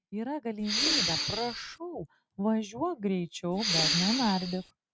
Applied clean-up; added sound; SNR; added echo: none; Respiratory sounds; -2 dB; none.